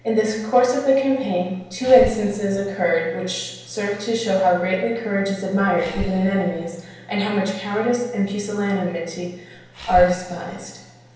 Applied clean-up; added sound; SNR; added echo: none; Breathing; 17 dB; reverberation time 0.9 s.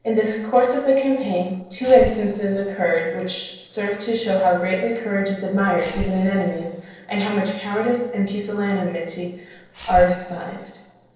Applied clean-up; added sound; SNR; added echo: neural separator model SepFormer DNS4.